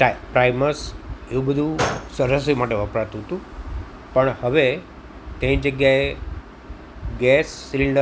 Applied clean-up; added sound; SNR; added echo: none; Gunshot, gunfire; 10 dB; none.